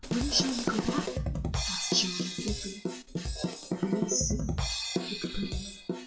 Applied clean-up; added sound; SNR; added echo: classical method WPE with log-MMSE.